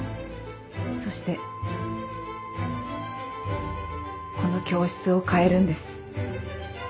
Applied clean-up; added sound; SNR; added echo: none; Wind instrument, woodwind instrument; 12 dB; none.